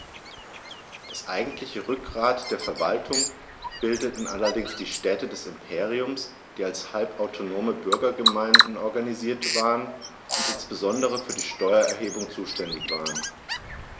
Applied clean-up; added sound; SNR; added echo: none; Bird vocalization, bird call, bird song; 2 dB; none.